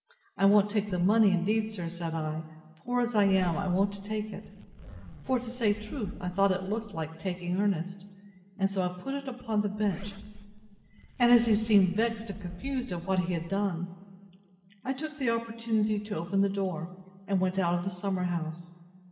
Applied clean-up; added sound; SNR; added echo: none; Zipper (clothing); 16 dB; reverberation time 2.2 s.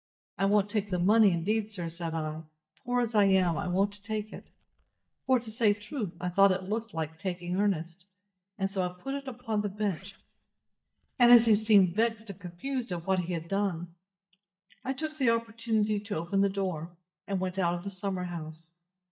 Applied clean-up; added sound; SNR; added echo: neural mask model DeepFilterNet 3.